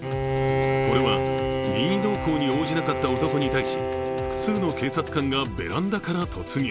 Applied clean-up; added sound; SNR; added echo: none; Bowed string instrument; 1 dB; none.